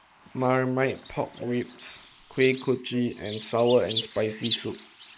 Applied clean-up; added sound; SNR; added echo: neural mask model Resemble Enhance denoiser.